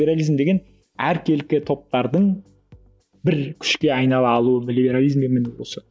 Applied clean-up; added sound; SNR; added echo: none; none; none; none.